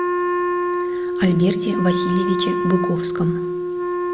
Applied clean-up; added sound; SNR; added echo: none; Wind instrument, woodwind instrument; 0 dB; none.